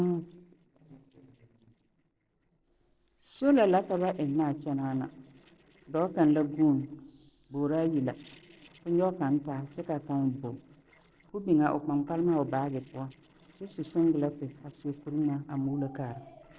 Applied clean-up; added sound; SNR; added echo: neural separator model SepFormer DNS4.